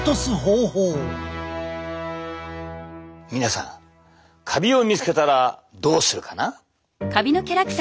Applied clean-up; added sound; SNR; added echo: none; none; none; none.